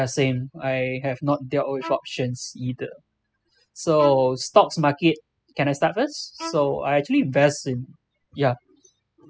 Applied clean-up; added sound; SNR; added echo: classical method spectral subtraction.